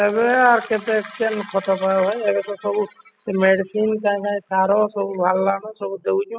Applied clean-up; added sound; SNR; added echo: classical method spectral subtraction.